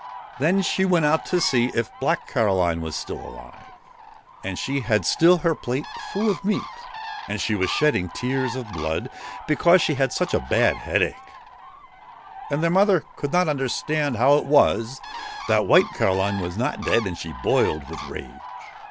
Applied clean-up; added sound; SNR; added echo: none; Bird; 14 dB; none.